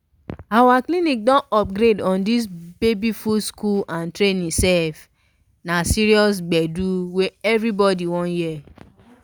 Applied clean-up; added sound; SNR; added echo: none; none; none; none.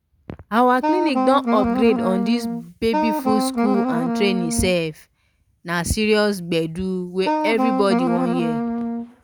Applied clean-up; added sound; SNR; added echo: none; Wind instrument, woodwind instrument; -1 dB; none.